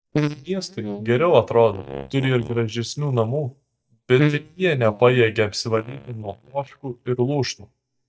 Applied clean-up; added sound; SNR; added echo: neural mask model DeepFilterNet 3.